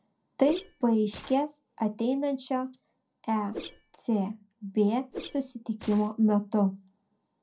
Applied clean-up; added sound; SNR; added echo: none; Whoosh, swoosh, swish; 17 dB; reverberation time 0.2 s.